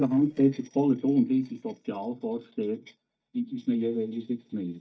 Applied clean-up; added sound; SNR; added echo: neural mask model DeepFilterNet 3.